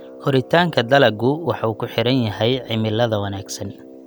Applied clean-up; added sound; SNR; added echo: none; Brass instrument; 19 dB; none.